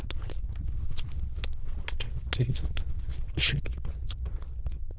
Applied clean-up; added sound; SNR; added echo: neural diffusion model UNIVERSE++.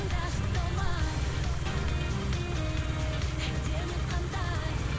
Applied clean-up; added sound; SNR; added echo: none; Idling / Car; -2 dB; none.